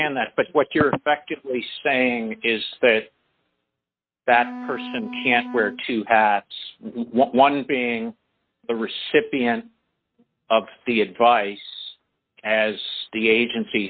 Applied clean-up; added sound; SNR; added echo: neural mask model RNNoise.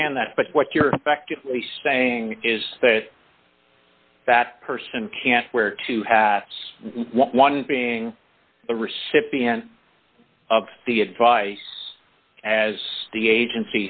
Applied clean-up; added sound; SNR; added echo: none; none; none; none.